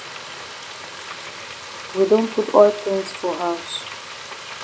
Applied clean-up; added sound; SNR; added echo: none; Frying (food); 12 dB; none.